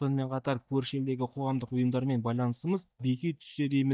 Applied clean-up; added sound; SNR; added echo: neural mask model DeepFilterNet 3.